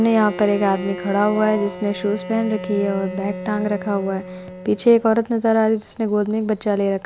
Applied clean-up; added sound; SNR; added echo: none; Bowed string instrument + Wind instrument, woodwind instrument; 13 dB; none.